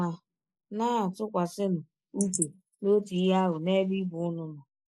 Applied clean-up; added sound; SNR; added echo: neural mask model Resemble Enhance denoiser.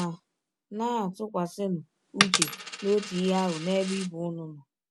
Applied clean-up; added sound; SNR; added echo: none; Coin (dropping); 5 dB; none.